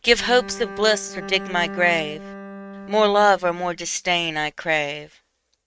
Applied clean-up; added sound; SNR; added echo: neural mask model RNNoise.